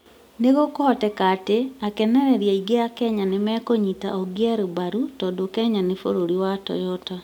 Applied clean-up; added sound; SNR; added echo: none; none; none; none.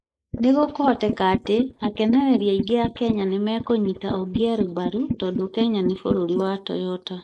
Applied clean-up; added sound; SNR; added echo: neural mask model Resemble Enhance denoiser.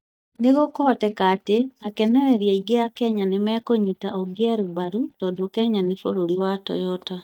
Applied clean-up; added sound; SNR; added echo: neural mask model DeepFilterNet 3.